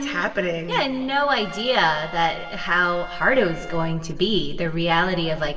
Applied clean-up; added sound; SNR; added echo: none; Trumpet; 17 dB; reverberation time 2.0 s.